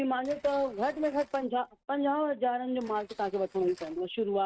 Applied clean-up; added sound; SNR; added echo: neural mask model RNNoise.